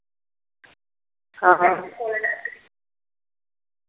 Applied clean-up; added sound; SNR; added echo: none; none; none; none.